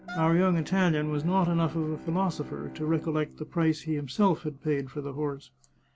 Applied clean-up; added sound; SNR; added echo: none; Bowed string instrument + Wind instrument, woodwind instrument; 17 dB; none.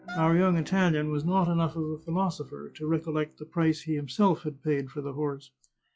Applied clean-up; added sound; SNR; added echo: classical method log-MMSE.